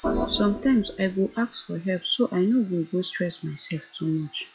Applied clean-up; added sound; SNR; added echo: classical method log-MMSE.